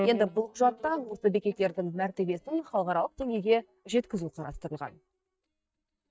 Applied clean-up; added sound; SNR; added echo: neural mask model DeepFilterNet 3.